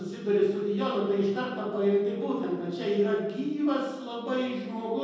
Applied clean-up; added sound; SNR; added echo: none; none; none; reverberation time 1.3 s.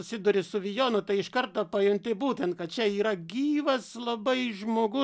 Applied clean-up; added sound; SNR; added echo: none; none; none; none.